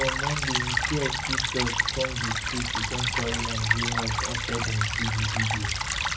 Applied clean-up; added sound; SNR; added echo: none; Stream / Trickle, dribble; -3 dB; reverberation time 0.4 s.